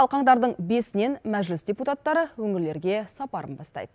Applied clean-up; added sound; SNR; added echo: none; none; none; none.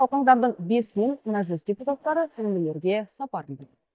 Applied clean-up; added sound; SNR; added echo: neural mask model DeepFilterNet 3.